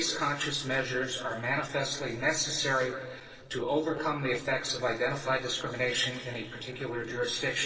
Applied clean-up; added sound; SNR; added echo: neural separator model SepFormer DNS4.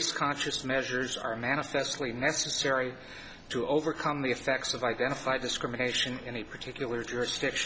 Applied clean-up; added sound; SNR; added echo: none; none; none; none.